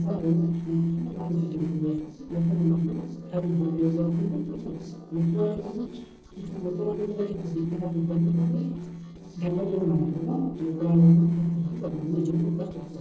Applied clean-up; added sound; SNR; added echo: neural separator model SepFormer DNS4.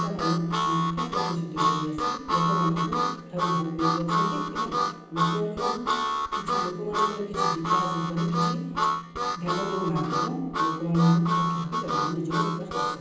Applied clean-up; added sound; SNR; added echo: none; Harmonica; -1 dB; reverberation time 0.6 s.